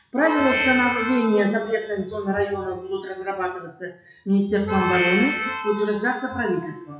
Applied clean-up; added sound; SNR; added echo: classical method WPE with log-MMSE.